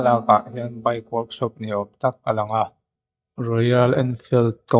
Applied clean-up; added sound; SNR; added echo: neural mask model DeepFilterNet 3.